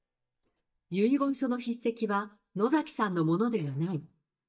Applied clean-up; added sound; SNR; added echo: neural mask model DeepFilterNet 3.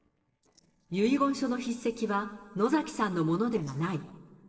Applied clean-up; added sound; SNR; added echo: neural separator model SepFormer DNS4.